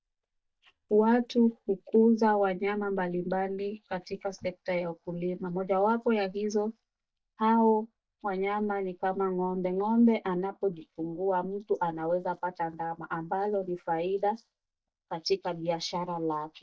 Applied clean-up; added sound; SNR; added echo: neural mask model DeepFilterNet 3.